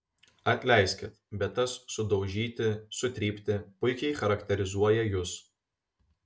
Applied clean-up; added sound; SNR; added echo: none; none; none; none.